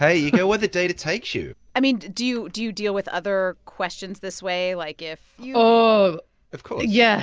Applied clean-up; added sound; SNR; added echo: none; none; none; none.